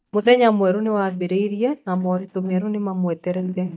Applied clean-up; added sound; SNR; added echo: neural mask model DeepFilterNet 3.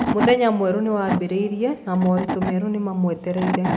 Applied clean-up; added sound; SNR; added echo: none; Wood / Tools; 6 dB; none.